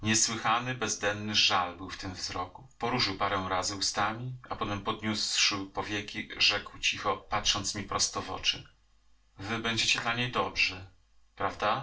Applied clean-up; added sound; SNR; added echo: neural separator model SepFormer DNS4.